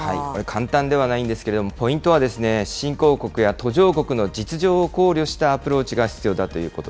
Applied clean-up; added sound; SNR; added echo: none; none; none; none.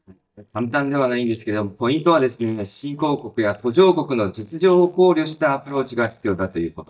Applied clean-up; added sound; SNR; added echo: neural mask model DeepFilterNet 3.